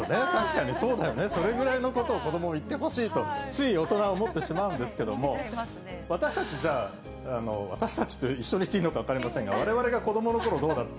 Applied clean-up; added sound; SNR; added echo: none; none; none; none.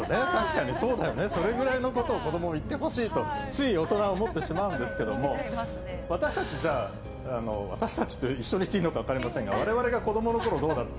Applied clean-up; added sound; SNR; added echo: none; Glass + Insect / Frog; 12 dB; none.